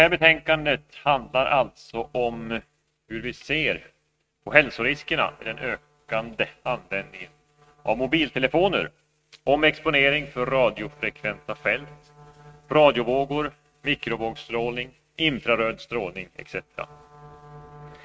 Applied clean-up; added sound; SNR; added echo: neural mask model RNNoise.